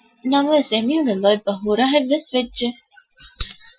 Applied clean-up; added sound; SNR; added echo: classical method Wiener filter.